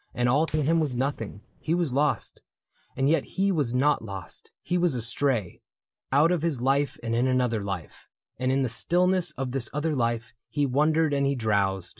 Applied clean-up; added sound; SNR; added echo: neural separator model SepFormer DNS4.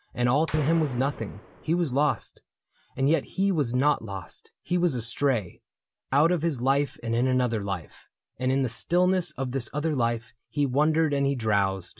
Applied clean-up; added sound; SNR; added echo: none; Gunshot, gunfire; 13 dB; none.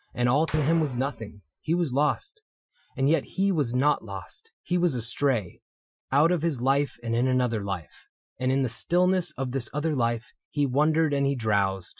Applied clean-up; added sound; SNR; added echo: classical method Wiener filter.